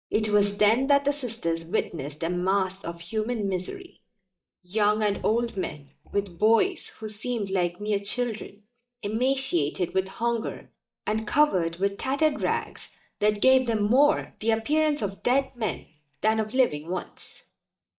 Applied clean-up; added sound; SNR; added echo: neural mask model DeepFilterNet 3.